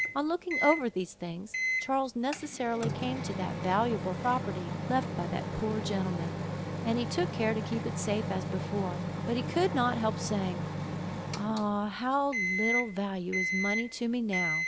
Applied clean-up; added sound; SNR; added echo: none; Microwave oven; 3 dB; none.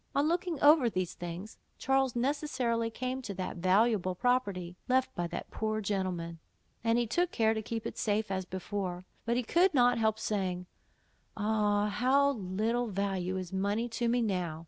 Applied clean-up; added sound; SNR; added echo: none; none; none; none.